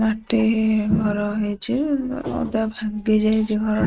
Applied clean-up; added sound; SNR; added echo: neural mask model RNNoise.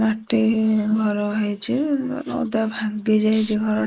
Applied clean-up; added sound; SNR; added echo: neural mask model Resemble Enhance denoiser.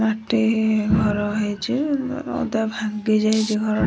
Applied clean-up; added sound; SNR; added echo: none; none; none; none.